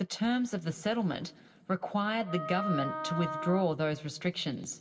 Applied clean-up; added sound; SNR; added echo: none; Wind instrument, woodwind instrument; 5 dB; reverberation time 0.8 s.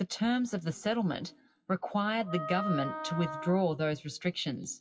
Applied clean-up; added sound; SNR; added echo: classical method WPE with log-MMSE.